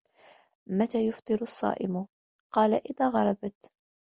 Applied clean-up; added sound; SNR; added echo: none; none; none; none.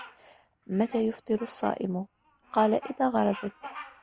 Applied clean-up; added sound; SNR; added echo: none; Bird vocalization, bird call, bird song; 17 dB; none.